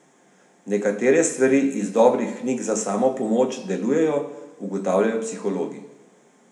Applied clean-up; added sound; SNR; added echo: none; none; none; reverberation time 0.8 s.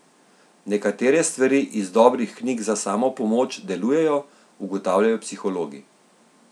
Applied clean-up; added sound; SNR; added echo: none; none; none; none.